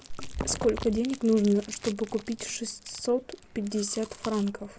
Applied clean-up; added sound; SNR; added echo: none; Chewing, mastication; 13 dB; none.